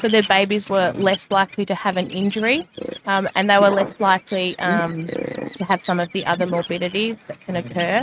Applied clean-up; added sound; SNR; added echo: neural mask model RNNoise.